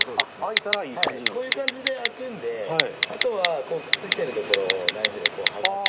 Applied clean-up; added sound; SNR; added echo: none; Telephone; -2 dB; none.